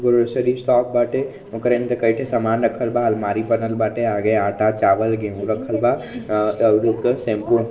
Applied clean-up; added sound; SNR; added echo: neural separator model SepFormer DNS4.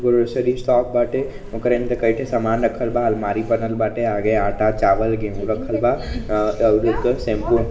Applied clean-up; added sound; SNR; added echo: none; Ocean; 10 dB; reverberation time 1.0 s.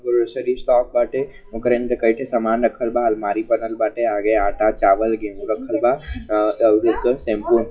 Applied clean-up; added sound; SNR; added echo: classical method WPE with log-MMSE.